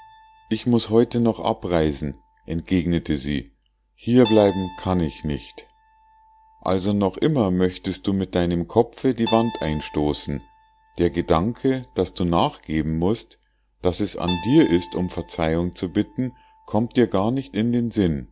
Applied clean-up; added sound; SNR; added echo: none; Keyboard (musical); 20 dB; none.